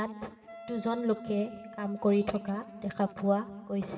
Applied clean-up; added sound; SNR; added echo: none; Wind instrument, woodwind instrument; 18 dB; reverberation time 2.4 s.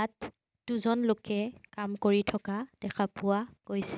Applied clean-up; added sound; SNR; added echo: none; none; none; none.